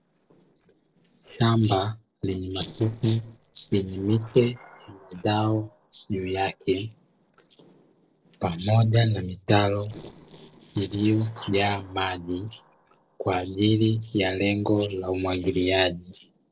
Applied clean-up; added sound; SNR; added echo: neural separator model SepFormer DNS4.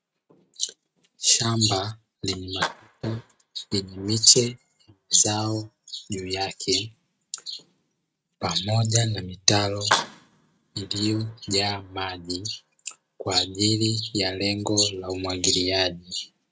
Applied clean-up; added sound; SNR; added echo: neural mask model RNNoise.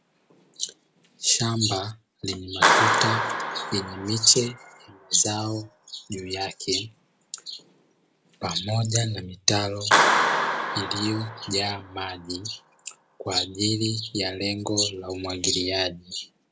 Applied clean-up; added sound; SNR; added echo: none; Clapping; 2 dB; none.